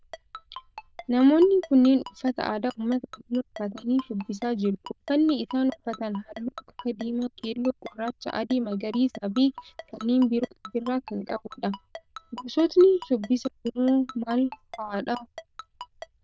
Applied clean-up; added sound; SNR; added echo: neural diffusion model UNIVERSE++.